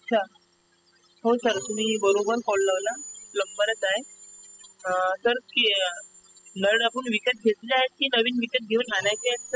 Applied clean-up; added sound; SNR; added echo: classical method spectral subtraction.